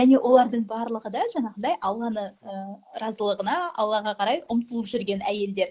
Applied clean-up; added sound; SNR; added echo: neural mask model Resemble Enhance denoiser.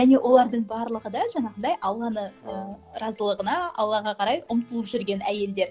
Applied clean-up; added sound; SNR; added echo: none; Brass instrument; 17 dB; none.